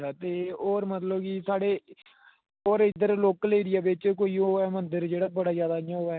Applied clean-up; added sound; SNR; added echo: none; none; none; none.